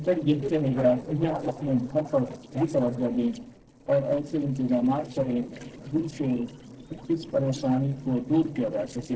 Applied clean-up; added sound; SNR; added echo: neural separator model SepFormer DNS4.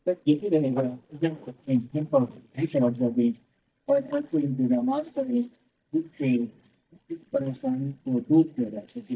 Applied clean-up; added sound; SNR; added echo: neural mask model DeepFilterNet 3.